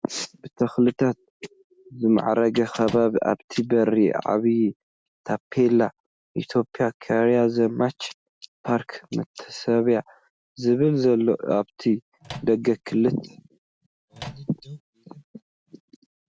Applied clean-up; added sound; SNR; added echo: none; Microwave oven; 17 dB; none.